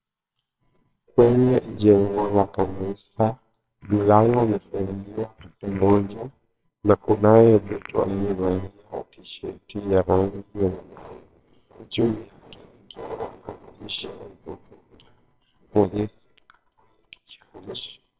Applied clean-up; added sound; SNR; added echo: neural separator model SepFormer WHAMR!.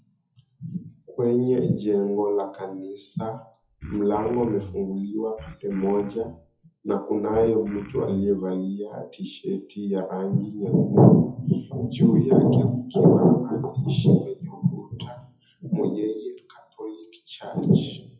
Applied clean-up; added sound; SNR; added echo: classical method WPE with log-MMSE.